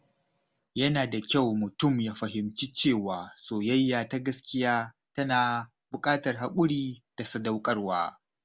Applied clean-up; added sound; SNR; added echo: none; none; none; none.